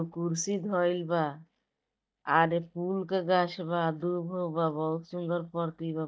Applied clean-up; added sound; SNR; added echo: neural mask model DeepFilterNet 3.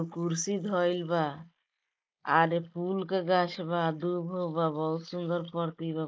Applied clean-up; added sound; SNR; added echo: neural mask model Resemble Enhance denoiser.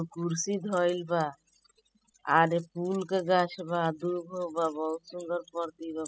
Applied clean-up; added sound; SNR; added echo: classical method spectral subtraction.